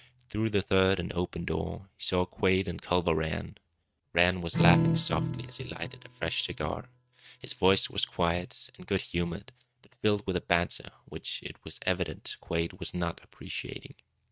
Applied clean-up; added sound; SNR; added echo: neural mask model RNNoise.